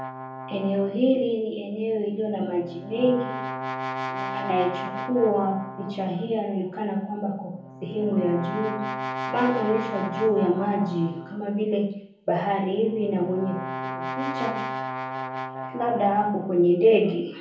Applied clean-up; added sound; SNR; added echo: none; Brass instrument; 9 dB; reverberation time 0.7 s.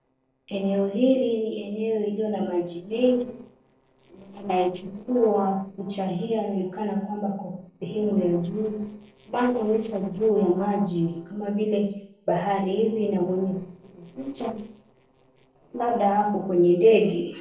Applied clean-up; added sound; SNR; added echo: neural separator model SepFormer DNS4.